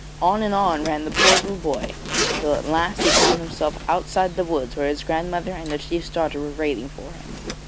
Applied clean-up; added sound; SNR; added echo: none; Zipper (clothing); 2 dB; none.